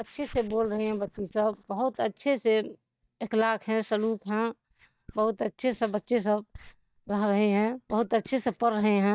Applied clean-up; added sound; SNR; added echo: neural mask model DeepFilterNet 3.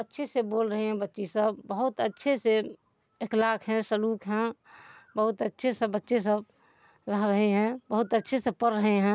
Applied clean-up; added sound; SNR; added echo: none; none; none; none.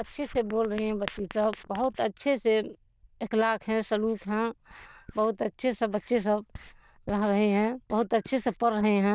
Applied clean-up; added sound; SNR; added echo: neural diffusion model UNIVERSE++.